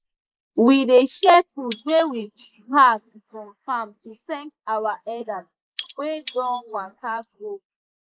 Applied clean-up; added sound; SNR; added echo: neural mask model Resemble Enhance denoiser.